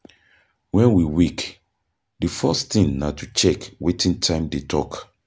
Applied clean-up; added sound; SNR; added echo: none; none; none; none.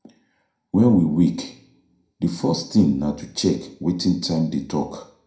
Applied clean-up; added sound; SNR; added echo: none; none; none; reverberation time 0.4 s.